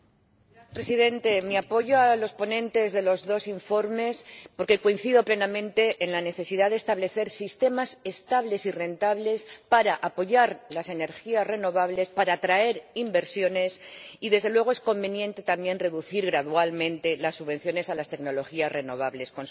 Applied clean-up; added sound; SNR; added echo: none; none; none; none.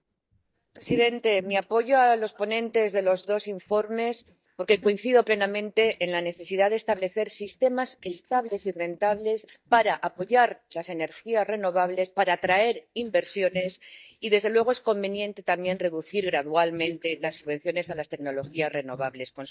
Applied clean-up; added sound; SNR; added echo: neural mask model DeepFilterNet 3.